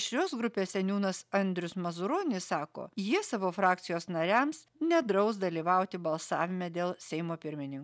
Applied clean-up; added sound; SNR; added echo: none; none; none; none.